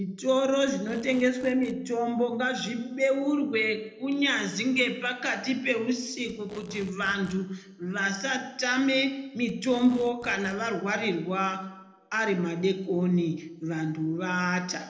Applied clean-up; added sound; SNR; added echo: neural separator model SepFormer DNS4.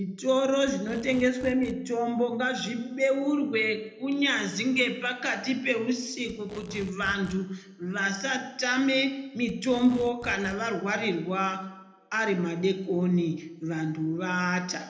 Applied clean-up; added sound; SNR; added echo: none; Packing tape, duct tape; 18 dB; reverberation time 0.8 s.